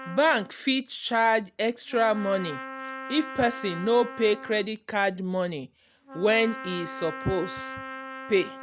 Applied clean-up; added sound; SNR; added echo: none; Trumpet; 13 dB; none.